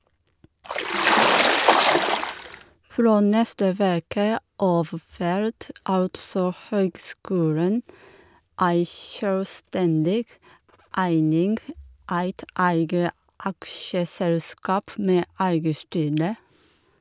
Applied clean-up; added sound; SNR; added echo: none; Water / Splash, splatter; -4 dB; none.